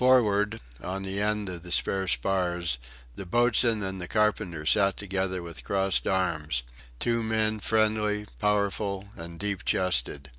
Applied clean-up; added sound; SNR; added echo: none; none; none; none.